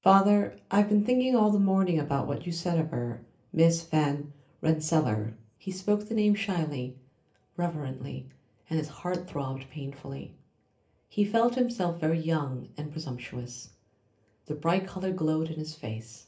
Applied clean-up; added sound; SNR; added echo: none; none; none; reverberation time 0.3 s.